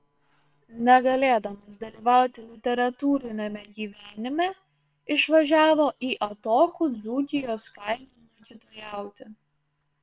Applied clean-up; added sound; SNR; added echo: neural separator model SepFormer WHAM!.